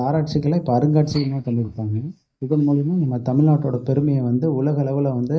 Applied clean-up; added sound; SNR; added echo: neural mask model DeepFilterNet 3.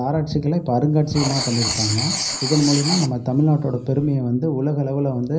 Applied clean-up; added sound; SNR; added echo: none; Writing; 8 dB; reverberation time 0.5 s.